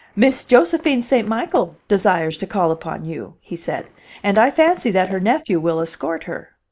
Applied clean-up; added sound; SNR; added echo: neural mask model Resemble Enhance denoiser.